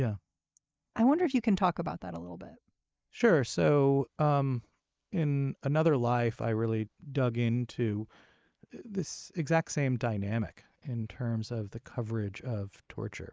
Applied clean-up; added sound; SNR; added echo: neural mask model Resemble Enhance denoiser.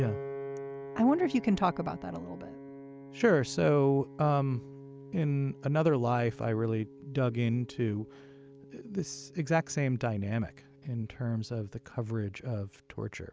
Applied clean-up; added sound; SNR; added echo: none; Piano; 16 dB; none.